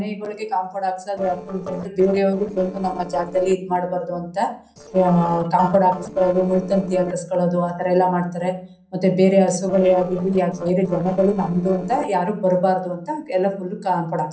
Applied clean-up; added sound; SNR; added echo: neural separator model SepFormer DNS4.